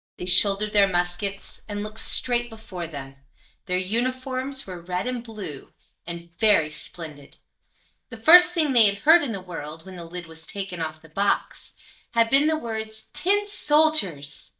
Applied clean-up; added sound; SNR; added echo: neural mask model DeepFilterNet 3.